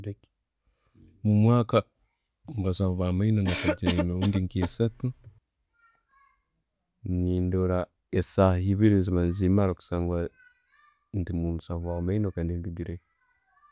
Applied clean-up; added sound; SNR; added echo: none; Cough; 7 dB; none.